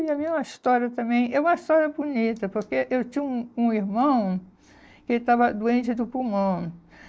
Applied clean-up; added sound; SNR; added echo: neural mask model DeepFilterNet 3.